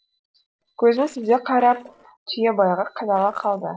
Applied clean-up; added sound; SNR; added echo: neural separator model SepFormer DNS4.